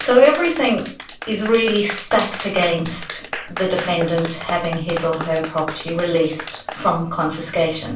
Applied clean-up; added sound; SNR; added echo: none; Clapping; 12 dB; reverberation time 0.3 s.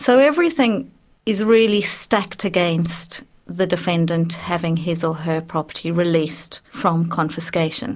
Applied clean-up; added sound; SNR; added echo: none; none; none; none.